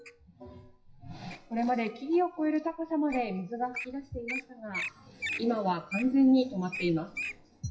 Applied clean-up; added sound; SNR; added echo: classical method WPE with log-MMSE.